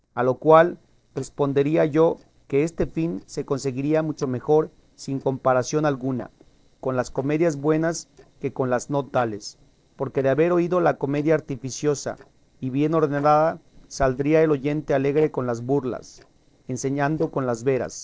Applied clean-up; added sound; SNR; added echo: neural separator model SepFormer DNS4.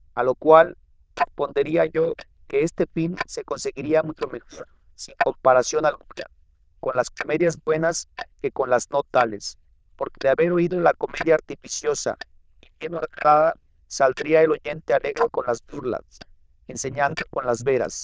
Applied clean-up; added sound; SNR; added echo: neural diffusion model UNIVERSE++.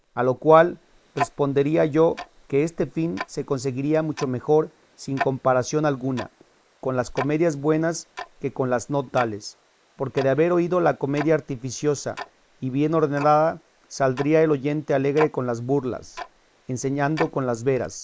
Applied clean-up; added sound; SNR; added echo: neural mask model Resemble Enhance denoiser.